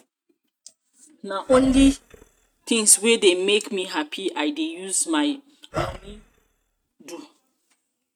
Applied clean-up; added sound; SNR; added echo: neural mask model RNNoise.